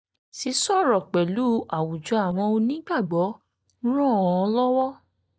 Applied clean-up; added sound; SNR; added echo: neural mask model DeepFilterNet 3.